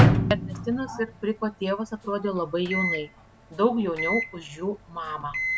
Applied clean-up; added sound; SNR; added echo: none; Microwave oven; -1 dB; none.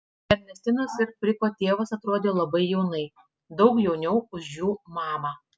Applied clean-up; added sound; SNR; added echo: none; none; none; none.